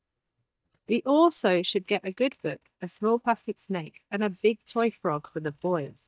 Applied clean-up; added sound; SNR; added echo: neural mask model DeepFilterNet 3.